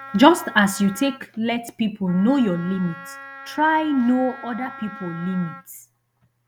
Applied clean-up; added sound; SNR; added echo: none; Wind instrument, woodwind instrument; 18 dB; none.